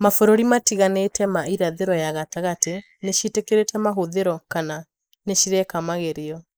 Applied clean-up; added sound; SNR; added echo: neural mask model Resemble Enhance denoiser.